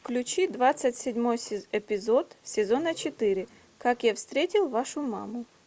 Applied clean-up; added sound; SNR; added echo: none; none; none; none.